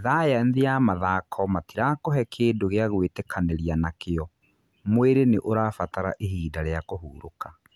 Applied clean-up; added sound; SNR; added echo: none; none; none; none.